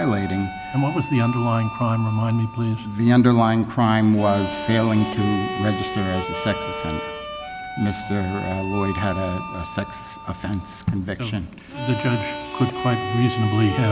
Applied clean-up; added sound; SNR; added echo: none; Harmonica; 9 dB; none.